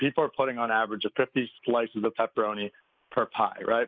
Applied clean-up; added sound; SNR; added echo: neural mask model Resemble Enhance denoiser.